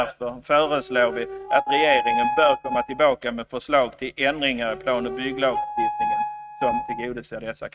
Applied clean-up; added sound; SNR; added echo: neural mask model RNNoise.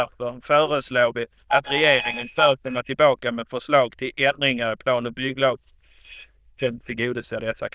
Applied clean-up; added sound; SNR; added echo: neural diffusion model UNIVERSE++.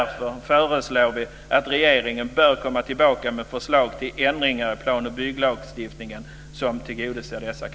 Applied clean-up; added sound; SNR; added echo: none; none; none; none.